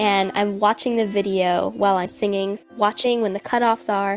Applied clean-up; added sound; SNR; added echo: none; none; none; none.